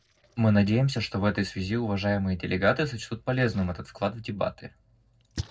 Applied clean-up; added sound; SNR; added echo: neural separator model SepFormer DNS4.